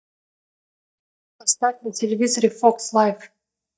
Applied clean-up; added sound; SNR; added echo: neural mask model DeepFilterNet 3.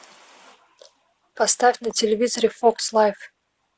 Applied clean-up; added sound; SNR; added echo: none; none; none; none.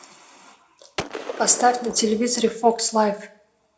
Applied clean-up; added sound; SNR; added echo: none; Gunshot, gunfire; 12 dB; reverberation time 0.3 s.